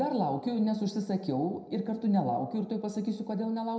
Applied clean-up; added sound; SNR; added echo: none; none; none; reverberation time 0.7 s.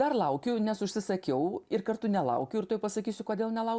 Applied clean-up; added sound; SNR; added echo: none; none; none; none.